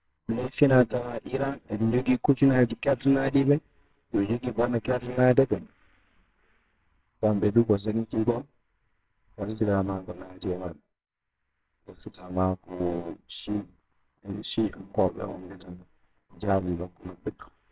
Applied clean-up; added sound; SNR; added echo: neural separator model SepFormer WHAMR!.